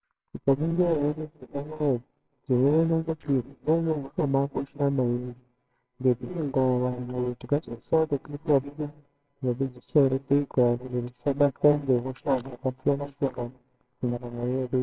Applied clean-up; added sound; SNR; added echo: neural separator model SepFormer WHAMR!.